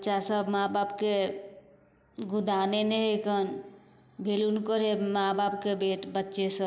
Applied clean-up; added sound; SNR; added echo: none; none; none; none.